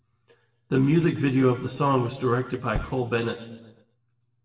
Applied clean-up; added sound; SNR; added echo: none; Tap / Bass drum; 11 dB; reverberation time 1.2 s.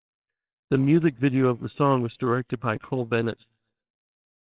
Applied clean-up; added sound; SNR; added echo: neural separator model SepFormer WHAMR!.